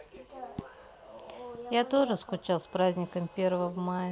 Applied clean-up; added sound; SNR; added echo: none; none; none; none.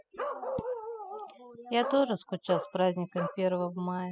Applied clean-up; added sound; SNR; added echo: classical method spectral subtraction.